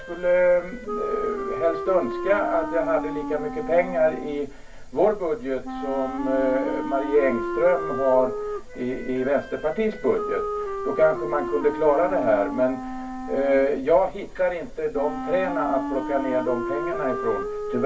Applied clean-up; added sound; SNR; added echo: none; Wind instrument, woodwind instrument; 7 dB; reverberation time 0.2 s.